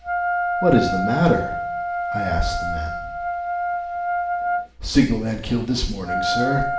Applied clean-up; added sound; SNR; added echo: none; Wind instrument, woodwind instrument; 2 dB; reverberation time 0.6 s.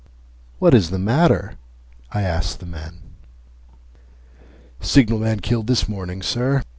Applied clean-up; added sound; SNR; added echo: none; none; none; none.